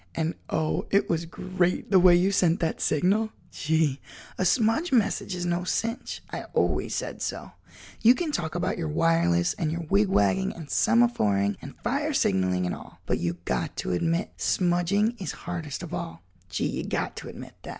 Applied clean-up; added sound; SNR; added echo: none; none; none; none.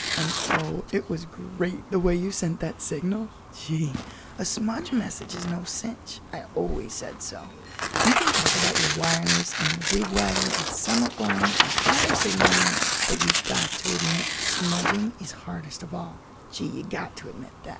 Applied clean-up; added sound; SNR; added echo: none; Tearing; -1 dB; none.